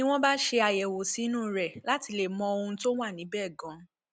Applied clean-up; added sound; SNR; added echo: none; none; none; none.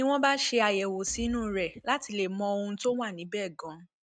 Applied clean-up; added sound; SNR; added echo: neural mask model RNNoise.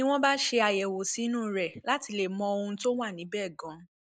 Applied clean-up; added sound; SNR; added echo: neural mask model Resemble Enhance denoiser.